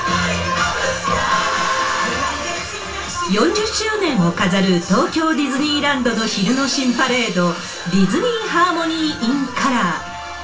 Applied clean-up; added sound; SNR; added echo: none; none; none; reverberation time 0.2 s.